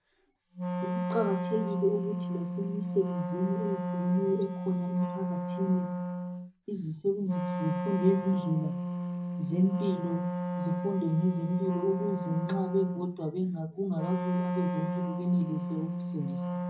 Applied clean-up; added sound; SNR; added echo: none; Wind instrument, woodwind instrument; 2 dB; reverberation time 0.4 s.